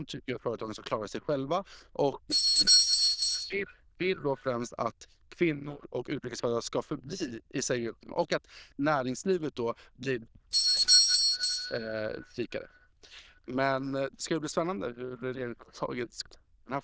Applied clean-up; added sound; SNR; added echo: neural diffusion model UNIVERSE++.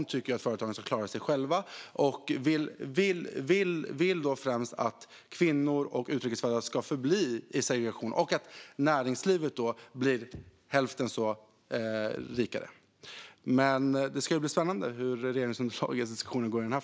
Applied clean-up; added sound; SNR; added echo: none; none; none; none.